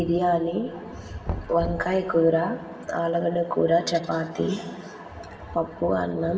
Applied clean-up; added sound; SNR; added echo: none; Knock; 12 dB; reverberation time 2.4 s.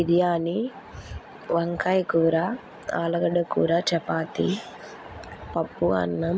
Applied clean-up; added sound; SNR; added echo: none; none; none; none.